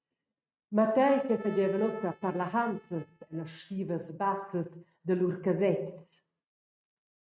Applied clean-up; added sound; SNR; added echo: neural mask model RNNoise.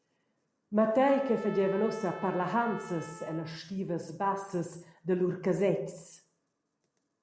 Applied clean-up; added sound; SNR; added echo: none; Trumpet; 16 dB; none.